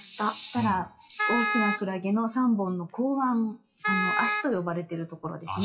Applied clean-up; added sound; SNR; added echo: classical method WPE with log-MMSE.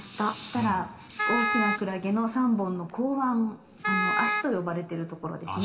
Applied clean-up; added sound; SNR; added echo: none; Wind instrument, woodwind instrument; 1 dB; reverberation time 1.8 s.